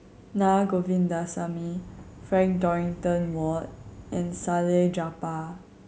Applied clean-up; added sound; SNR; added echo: none; Insect; 19 dB; none.